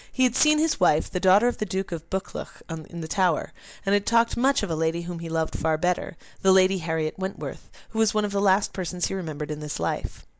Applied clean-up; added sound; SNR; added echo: none; none; none; none.